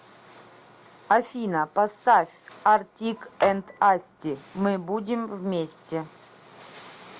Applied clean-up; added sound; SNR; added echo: none; Telephone; 16 dB; none.